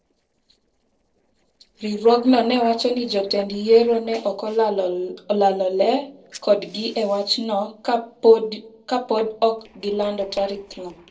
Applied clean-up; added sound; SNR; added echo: neural separator model SepFormer DNS4.